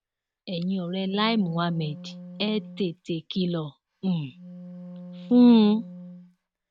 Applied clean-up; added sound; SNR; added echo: none; Wind instrument, woodwind instrument; 18 dB; none.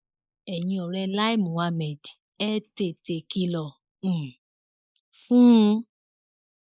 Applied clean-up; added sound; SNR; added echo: neural mask model Resemble Enhance denoiser.